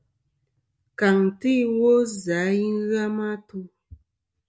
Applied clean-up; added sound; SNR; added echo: none; none; none; none.